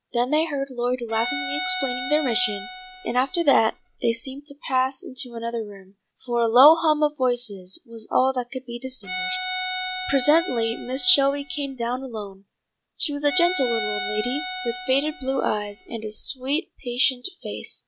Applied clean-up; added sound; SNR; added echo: none; Bowed string instrument; 8 dB; none.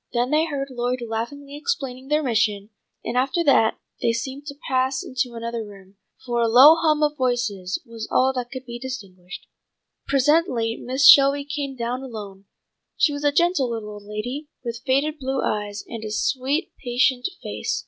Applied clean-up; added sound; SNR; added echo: none; none; none; none.